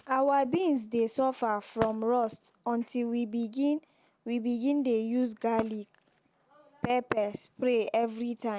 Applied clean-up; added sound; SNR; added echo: none; Wood; 19 dB; none.